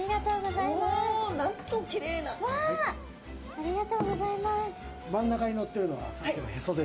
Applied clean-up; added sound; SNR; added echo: none; Train + Dog; 16 dB; none.